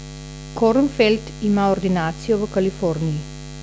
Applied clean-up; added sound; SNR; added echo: none; Buzz; 10 dB; none.